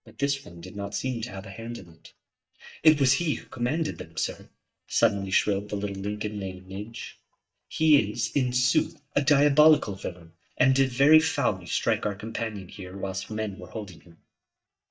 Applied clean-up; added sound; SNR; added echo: neural mask model DeepFilterNet 3.